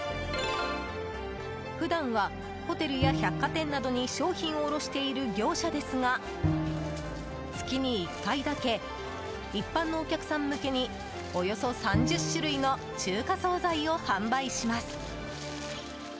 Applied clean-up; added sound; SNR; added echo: none; Bowed string instrument; 6 dB; none.